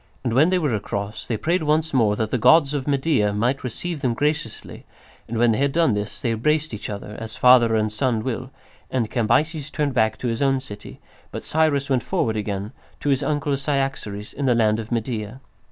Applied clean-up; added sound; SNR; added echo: none; none; none; none.